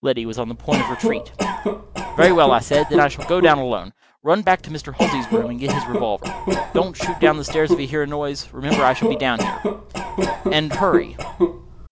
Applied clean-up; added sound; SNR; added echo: none; Cough; 2 dB; none.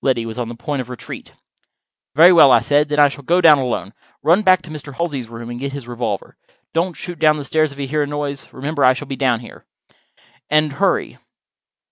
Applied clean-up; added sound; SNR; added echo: none; none; none; none.